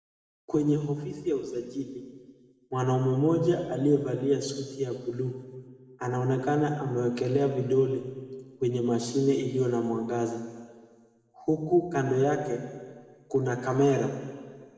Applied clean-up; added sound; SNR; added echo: none; none; none; reverberation time 1.7 s.